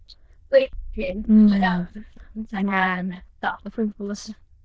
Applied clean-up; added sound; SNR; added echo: neural diffusion model UNIVERSE++.